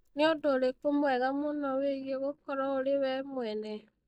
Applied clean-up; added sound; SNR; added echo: neural mask model DeepFilterNet 3.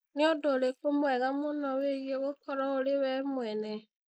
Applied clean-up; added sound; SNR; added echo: neural mask model Resemble Enhance denoiser.